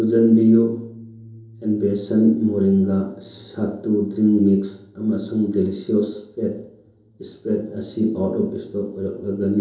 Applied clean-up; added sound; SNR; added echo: none; none; none; reverberation time 2.8 s.